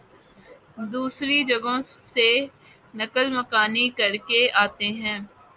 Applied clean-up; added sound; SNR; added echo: none; none; none; none.